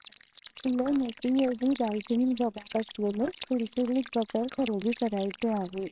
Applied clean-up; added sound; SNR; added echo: neural separator model SepFormer WHAMR!.